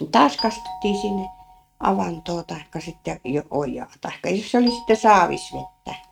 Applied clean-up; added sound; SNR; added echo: neural mask model RNNoise.